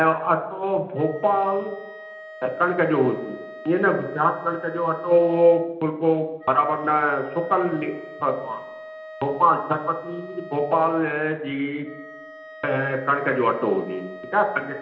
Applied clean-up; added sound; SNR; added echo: none; Wind instrument, woodwind instrument; 17 dB; reverberation time 0.8 s.